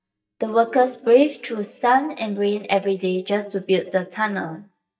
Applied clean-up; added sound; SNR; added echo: neural mask model DeepFilterNet 3.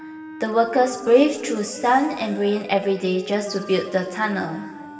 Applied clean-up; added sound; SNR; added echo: none; Wind instrument, woodwind instrument; 16 dB; reverberation time 2.3 s.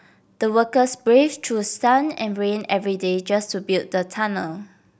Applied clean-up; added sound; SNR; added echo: none; none; none; none.